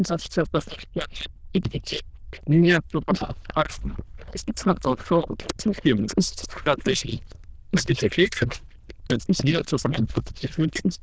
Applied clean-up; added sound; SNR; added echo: neural diffusion model UNIVERSE++.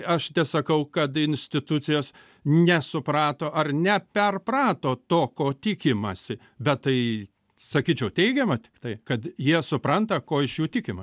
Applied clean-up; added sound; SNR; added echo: none; none; none; none.